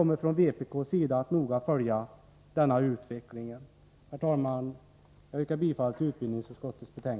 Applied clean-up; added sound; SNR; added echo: none; none; none; none.